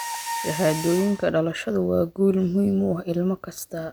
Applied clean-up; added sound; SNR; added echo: none; Mechanisms; 13 dB; none.